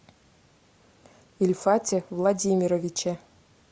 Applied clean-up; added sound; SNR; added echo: none; none; none; none.